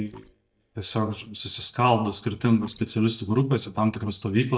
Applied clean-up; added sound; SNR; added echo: neural mask model DeepFilterNet 3.